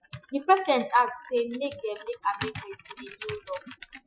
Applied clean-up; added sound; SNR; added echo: classical method Wiener filter.